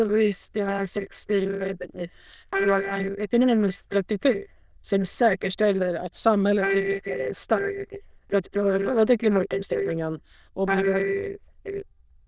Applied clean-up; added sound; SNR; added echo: neural diffusion model UNIVERSE++.